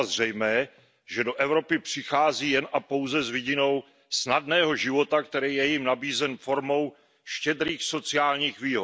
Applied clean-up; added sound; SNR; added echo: none; none; none; none.